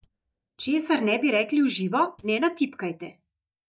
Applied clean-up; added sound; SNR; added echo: neural mask model DeepFilterNet 3.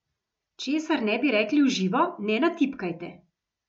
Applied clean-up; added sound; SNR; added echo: none; none; none; none.